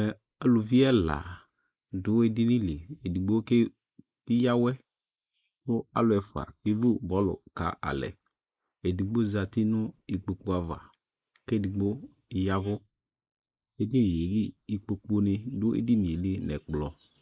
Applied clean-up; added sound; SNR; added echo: neural mask model Resemble Enhance denoiser.